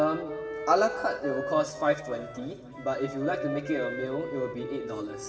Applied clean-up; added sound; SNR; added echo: none; Wind instrument, woodwind instrument; 8 dB; reverberation time 2.4 s.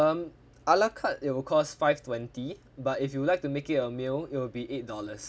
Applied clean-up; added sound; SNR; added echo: none; none; none; none.